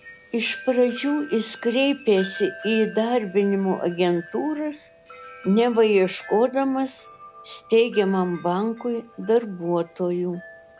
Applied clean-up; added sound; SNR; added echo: none; Wind chime; 19 dB; none.